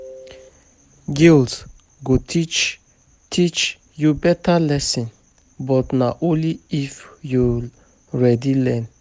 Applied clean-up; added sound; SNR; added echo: none; none; none; none.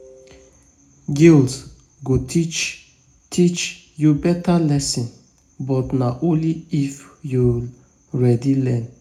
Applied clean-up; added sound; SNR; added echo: none; none; none; reverberation time 0.4 s.